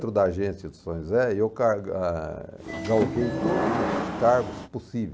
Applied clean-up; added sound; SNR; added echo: none; Subway, metro, underground / Sliding door; 2 dB; none.